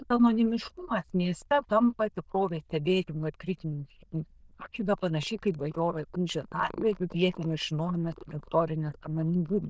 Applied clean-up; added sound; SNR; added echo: neural diffusion model UNIVERSE++.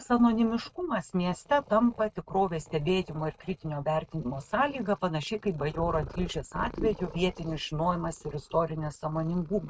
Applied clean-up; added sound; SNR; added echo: neural mask model RNNoise.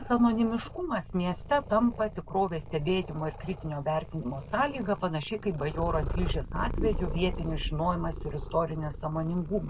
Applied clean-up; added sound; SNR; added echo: none; Purr; 7 dB; none.